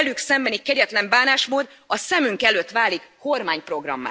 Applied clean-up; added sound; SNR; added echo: none; none; none; none.